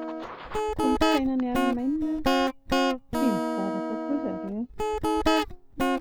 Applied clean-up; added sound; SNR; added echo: none; Guitar; -5 dB; none.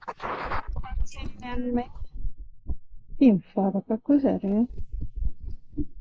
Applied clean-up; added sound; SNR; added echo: neural mask model Resemble Enhance denoiser.